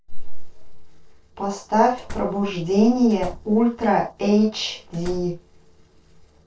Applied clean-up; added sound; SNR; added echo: neural separator model SepFormer DNS4.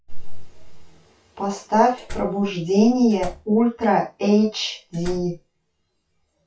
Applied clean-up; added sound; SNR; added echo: classical method WPE with log-MMSE.